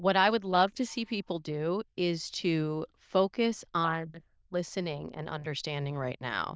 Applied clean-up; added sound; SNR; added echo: neural diffusion model UNIVERSE++.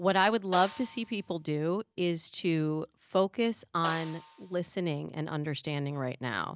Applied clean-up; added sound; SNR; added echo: none; Snare drum; 17 dB; none.